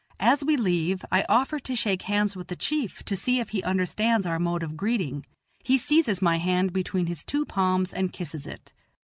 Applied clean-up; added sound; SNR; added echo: none; none; none; none.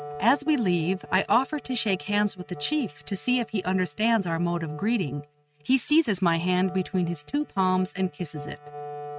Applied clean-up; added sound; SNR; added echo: neural mask model RNNoise.